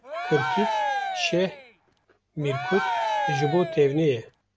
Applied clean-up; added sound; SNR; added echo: none; Cheering; 2 dB; none.